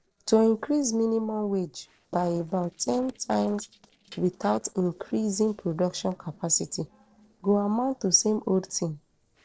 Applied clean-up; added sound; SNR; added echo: neural separator model SepFormer DNS4.